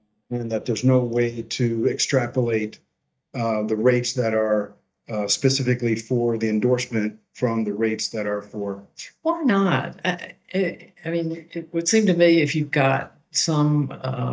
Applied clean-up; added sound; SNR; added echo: neural mask model DeepFilterNet 3.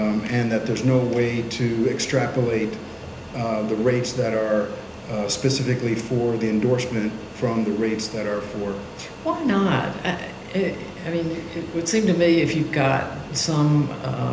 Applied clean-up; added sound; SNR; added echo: none; Fixed-wing aircraft, airplane; 14 dB; reverberation time 0.8 s.